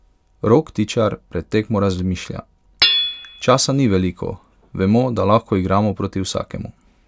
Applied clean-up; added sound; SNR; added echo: none; Hammer / Chink, clink; 9 dB; none.